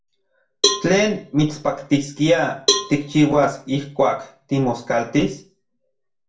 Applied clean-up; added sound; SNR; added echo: none; Cowbell; 6 dB; reverberation time 0.3 s.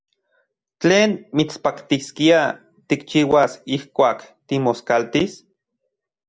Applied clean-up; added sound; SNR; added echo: none; none; none; none.